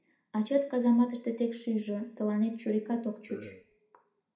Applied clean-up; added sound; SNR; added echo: none; Burping, eructation; 16 dB; reverberation time 0.4 s.